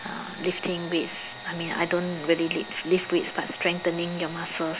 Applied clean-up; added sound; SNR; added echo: none; Sawing / Engine; 13 dB; none.